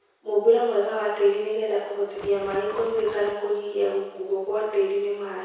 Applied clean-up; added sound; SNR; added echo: none; Water / Splash, splatter; 16 dB; reverberation time 1.0 s.